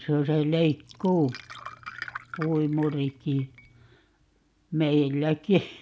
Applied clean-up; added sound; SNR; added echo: none; Glass; 17 dB; none.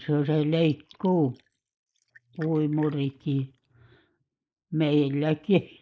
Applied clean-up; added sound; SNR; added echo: neural mask model Resemble Enhance denoiser.